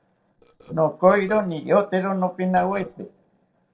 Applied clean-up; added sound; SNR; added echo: neural separator model SepFormer DNS4.